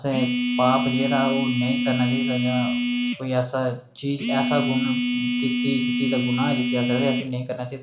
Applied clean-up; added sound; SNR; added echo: none; Telephone; -2 dB; reverberation time 0.4 s.